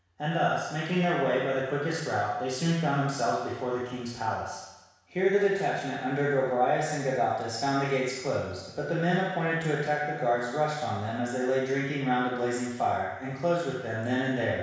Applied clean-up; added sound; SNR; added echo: none; none; none; reverberation time 1.1 s.